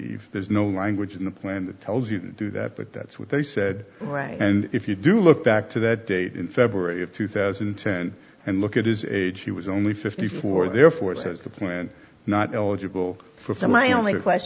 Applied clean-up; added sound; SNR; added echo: none; none; none; none.